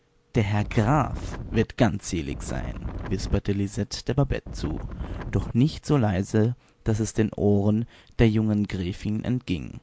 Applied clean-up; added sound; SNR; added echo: none; Wind; 8 dB; none.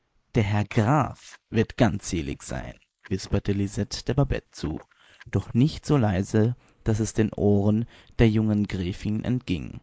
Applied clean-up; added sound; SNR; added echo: neural mask model Resemble Enhance denoiser.